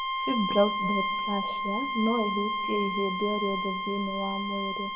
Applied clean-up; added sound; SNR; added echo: none; Bowed string instrument; 0 dB; reverberation time 1.2 s.